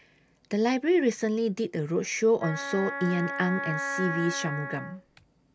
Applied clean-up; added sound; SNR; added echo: none; Wind instrument, woodwind instrument; 6 dB; none.